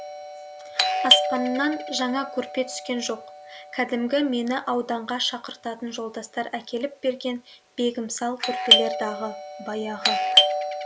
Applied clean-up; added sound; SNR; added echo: none; Doorbell; -2 dB; none.